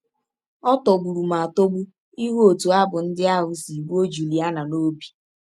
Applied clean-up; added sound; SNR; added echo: none; none; none; none.